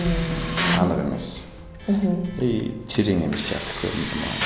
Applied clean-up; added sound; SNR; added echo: none; Tools; 8 dB; none.